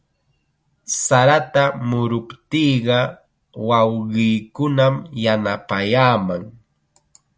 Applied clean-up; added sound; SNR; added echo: none; none; none; none.